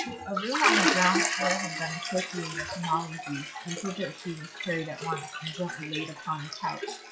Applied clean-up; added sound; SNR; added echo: classical method log-MMSE.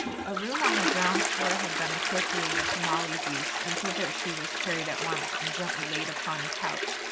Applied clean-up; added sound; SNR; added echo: none; Toilet flush; -5 dB; none.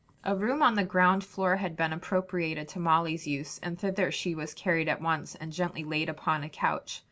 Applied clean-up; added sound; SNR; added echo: none; none; none; none.